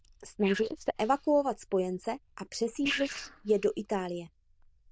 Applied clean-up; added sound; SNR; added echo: neural diffusion model UNIVERSE++.